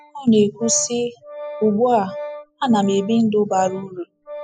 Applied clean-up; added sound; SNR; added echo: classical method spectral subtraction.